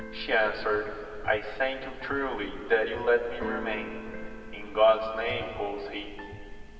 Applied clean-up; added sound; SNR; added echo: none; Keyboard (musical); 11 dB; reverberation time 2.6 s.